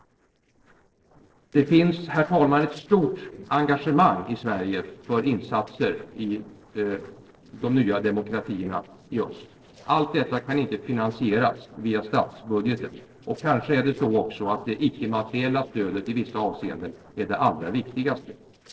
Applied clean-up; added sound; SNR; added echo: neural separator model SepFormer DNS4.